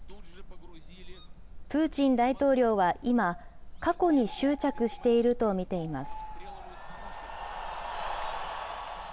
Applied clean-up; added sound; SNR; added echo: none; Bird; 20 dB; none.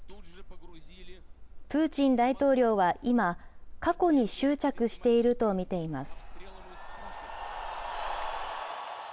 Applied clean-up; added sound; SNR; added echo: none; none; none; none.